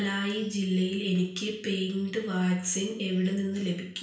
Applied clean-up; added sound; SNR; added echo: none; none; none; reverberation time 0.5 s.